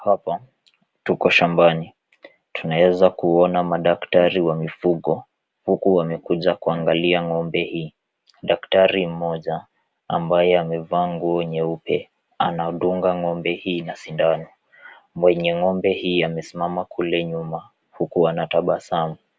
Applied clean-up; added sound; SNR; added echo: none; none; none; none.